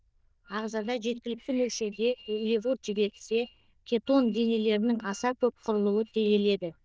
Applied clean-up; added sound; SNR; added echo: neural diffusion model UNIVERSE++.